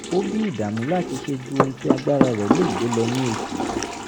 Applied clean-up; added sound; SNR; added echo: none; Toilet flush / Water + Knock / Wood; 1 dB; none.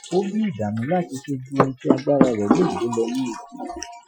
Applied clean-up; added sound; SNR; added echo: classical method Wiener filter.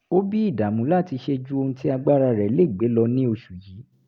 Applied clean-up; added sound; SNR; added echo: none; none; none; none.